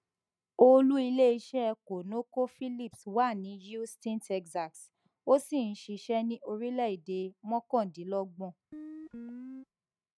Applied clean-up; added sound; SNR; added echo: neural mask model RNNoise.